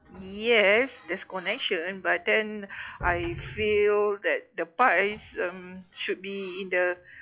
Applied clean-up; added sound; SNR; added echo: classical method log-MMSE.